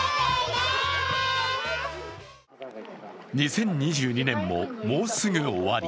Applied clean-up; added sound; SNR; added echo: none; none; none; none.